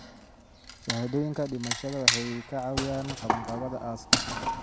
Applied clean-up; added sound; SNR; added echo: none; Wood; -2 dB; none.